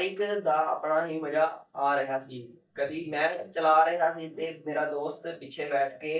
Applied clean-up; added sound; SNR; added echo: neural mask model DeepFilterNet 3.